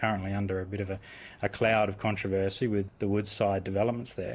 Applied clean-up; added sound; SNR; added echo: none; none; none; none.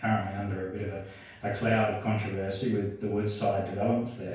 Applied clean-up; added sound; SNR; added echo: none; none; none; reverberation time 0.5 s.